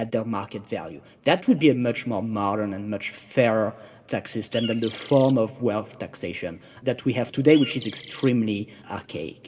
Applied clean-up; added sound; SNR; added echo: none; Bird; 14 dB; reverberation time 1.6 s.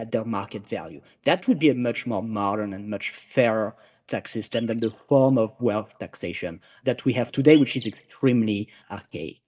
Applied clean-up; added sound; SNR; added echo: neural mask model DeepFilterNet 3.